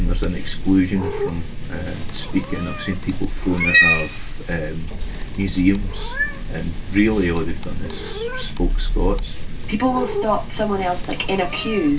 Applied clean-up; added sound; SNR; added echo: none; Cat; 0 dB; reverberation time 0.2 s.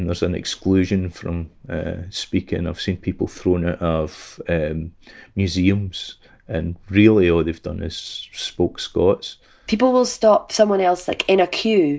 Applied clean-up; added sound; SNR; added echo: none; none; none; none.